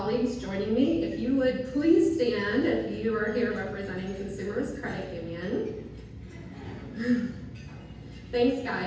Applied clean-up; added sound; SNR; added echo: none; none; none; reverberation time 0.9 s.